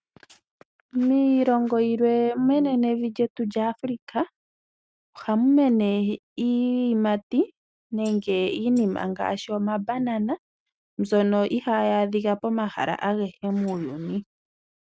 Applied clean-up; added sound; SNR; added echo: neural mask model RNNoise.